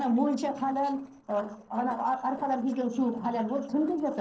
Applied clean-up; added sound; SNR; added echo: neural separator model SepFormer DNS4.